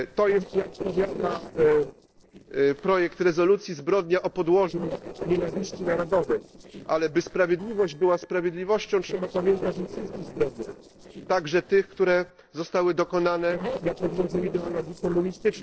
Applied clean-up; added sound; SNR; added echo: neural separator model SepFormer DNS4.